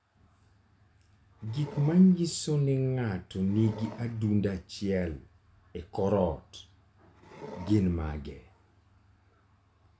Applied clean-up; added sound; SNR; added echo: none; Wood; 18 dB; none.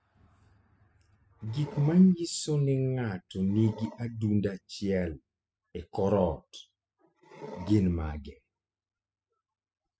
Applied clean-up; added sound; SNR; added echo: classical method spectral subtraction.